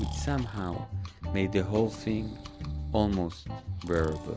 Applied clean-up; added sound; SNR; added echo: none; Breathing; 18 dB; none.